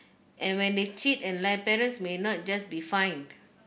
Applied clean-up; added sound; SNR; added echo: none; none; none; none.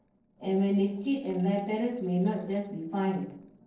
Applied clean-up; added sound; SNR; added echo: neural separator model SepFormer DNS4.